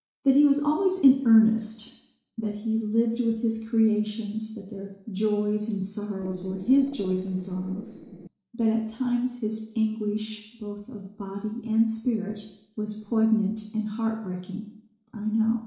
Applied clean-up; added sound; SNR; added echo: neural separator model SepFormer DNS4.